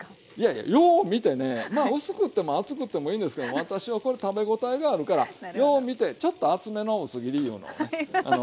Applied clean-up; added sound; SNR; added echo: none; none; none; none.